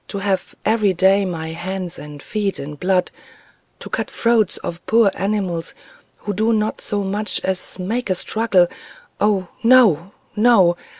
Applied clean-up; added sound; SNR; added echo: none; none; none; none.